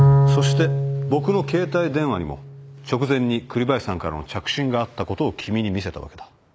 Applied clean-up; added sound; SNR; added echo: none; Bowed string instrument; 0 dB; none.